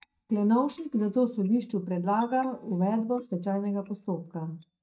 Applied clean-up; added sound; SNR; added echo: neural mask model DeepFilterNet 3.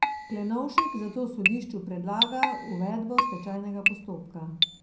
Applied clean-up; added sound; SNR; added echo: none; Keyboard (musical); -3 dB; reverberation time 0.5 s.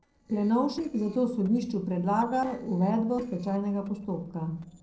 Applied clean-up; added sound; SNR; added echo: neural separator model SepFormer DNS4.